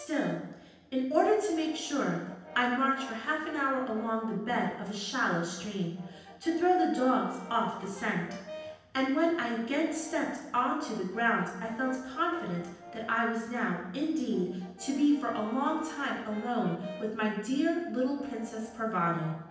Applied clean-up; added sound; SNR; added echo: none; Brass instrument; 18 dB; reverberation time 0.9 s.